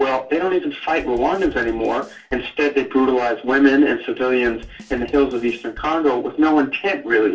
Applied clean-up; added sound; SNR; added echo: none; Drum / Drum kit; 20 dB; reverberation time 0.2 s.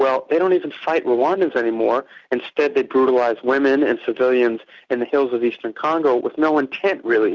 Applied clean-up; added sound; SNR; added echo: none; none; none; none.